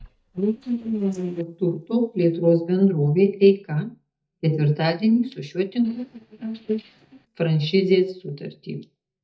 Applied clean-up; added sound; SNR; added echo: neural mask model DeepFilterNet 3.